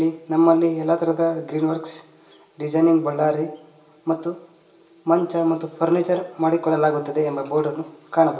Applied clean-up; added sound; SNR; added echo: none; none; none; reverberation time 1.0 s.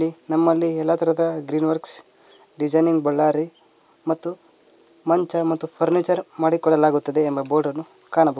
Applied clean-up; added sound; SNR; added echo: none; none; none; none.